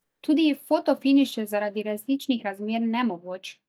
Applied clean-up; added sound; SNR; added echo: neural mask model DeepFilterNet 3.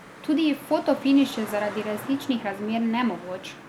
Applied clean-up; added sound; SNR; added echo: none; Traffic noise, roadway noise; 15 dB; none.